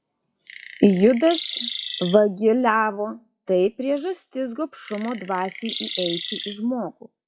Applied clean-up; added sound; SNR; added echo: classical method WPE with log-MMSE.